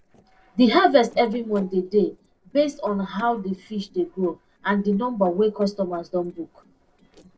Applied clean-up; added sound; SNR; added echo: neural separator model SepFormer DNS4.